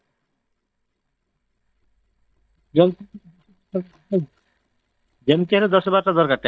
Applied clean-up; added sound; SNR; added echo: neural mask model DeepFilterNet 3.